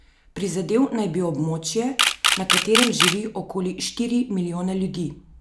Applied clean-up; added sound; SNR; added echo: none; Camera; -2 dB; none.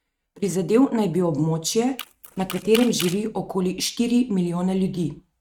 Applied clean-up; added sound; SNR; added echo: neural mask model RNNoise.